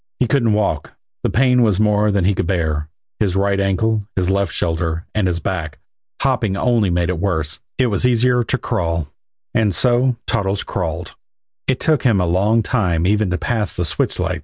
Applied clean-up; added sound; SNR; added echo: none; none; none; none.